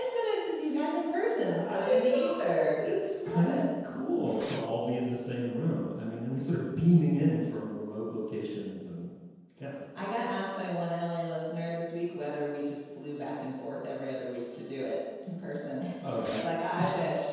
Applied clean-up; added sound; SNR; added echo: none; Fireworks; 13 dB; reverberation time 1.2 s.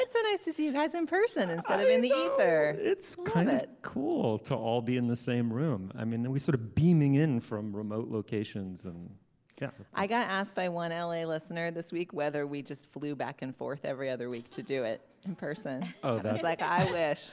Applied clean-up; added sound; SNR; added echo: none; none; none; none.